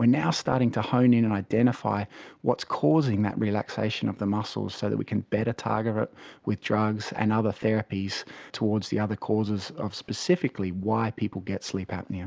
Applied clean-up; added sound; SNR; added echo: none; none; none; none.